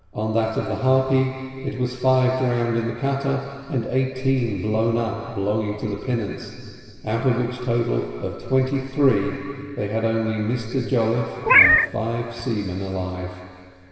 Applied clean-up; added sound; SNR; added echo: none; Meow; -4 dB; reverberation time 2.2 s.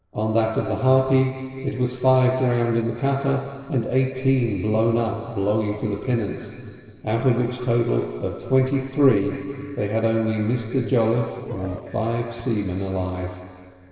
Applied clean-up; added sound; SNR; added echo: neural separator model SepFormer DNS4.